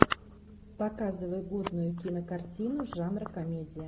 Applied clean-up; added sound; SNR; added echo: none; none; none; none.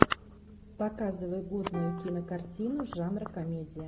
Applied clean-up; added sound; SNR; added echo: none; Plucked string instrument; 15 dB; none.